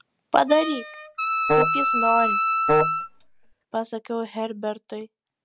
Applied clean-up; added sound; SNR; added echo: none; Wind instrument, woodwind instrument + Wind instrument, woodwind instrument; -4 dB; none.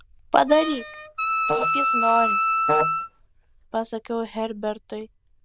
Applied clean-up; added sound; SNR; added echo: neural diffusion model UNIVERSE++.